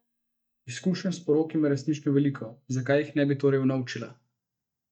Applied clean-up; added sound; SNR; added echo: neural mask model DeepFilterNet 3.